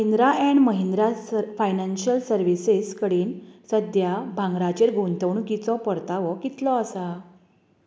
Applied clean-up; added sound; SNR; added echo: none; none; none; none.